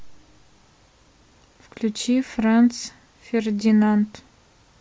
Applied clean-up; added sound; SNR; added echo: none; none; none; none.